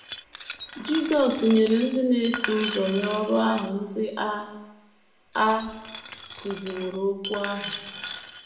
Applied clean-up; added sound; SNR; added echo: none; Glass; 12 dB; reverberation time 0.8 s.